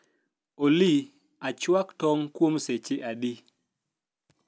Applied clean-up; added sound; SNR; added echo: none; none; none; none.